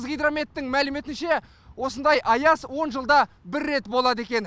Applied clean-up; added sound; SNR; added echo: none; none; none; none.